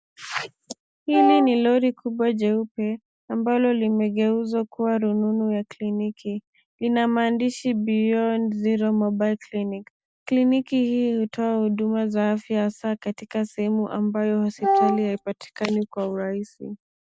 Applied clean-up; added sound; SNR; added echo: none; Wind instrument, woodwind instrument; -1 dB; none.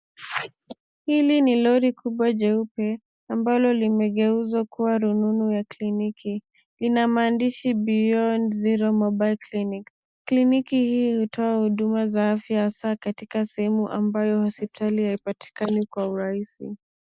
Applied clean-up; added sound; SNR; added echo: neural mask model Resemble Enhance denoiser.